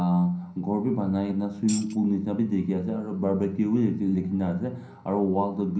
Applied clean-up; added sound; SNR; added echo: none; Tambourine; 15 dB; reverberation time 0.6 s.